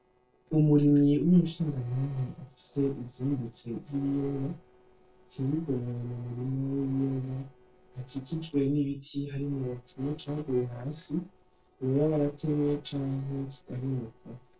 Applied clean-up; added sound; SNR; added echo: neural separator model SepFormer DNS4.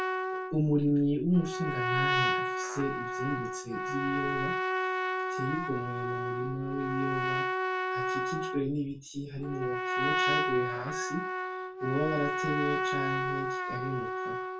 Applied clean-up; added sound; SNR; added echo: none; Trumpet; -1 dB; reverberation time 0.2 s.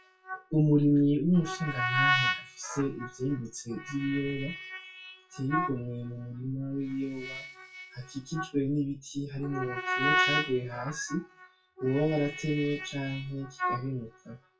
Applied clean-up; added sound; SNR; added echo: classical method WPE with log-MMSE.